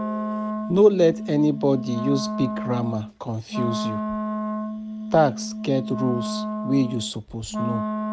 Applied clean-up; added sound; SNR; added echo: none; Wind instrument, woodwind instrument; 5 dB; none.